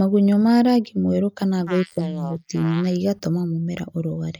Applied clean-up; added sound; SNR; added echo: neural mask model Resemble Enhance denoiser.